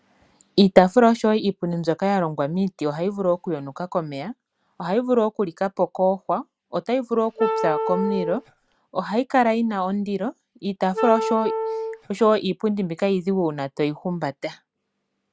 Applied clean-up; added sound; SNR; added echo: none; Wind instrument, woodwind instrument; 4 dB; none.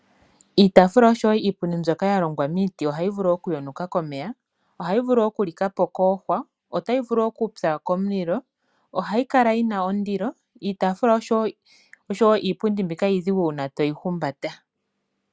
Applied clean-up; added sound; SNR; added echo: none; none; none; none.